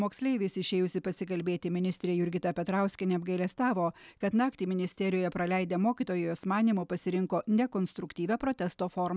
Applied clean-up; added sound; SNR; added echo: none; none; none; none.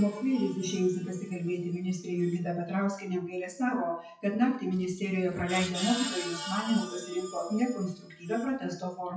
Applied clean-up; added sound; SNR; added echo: classical method WPE with log-MMSE.